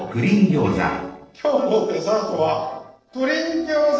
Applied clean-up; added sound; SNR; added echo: neural separator model SepFormer DNS4.